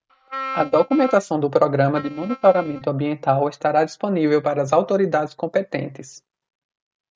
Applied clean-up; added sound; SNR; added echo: neural mask model RNNoise.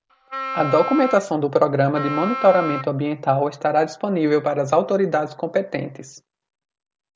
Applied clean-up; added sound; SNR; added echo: none; Wind instrument, woodwind instrument; 8 dB; none.